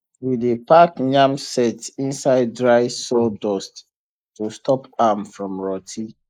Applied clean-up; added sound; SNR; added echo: neural mask model Resemble Enhance denoiser.